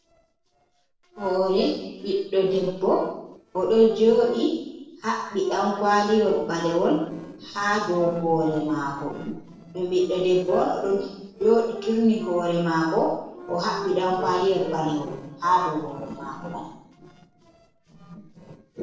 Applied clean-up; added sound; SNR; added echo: neural separator model SepFormer DNS4.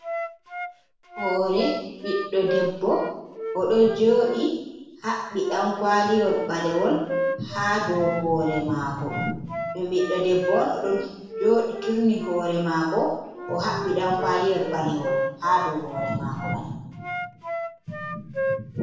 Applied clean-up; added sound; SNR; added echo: none; Wind instrument, woodwind instrument; 8 dB; reverberation time 0.9 s.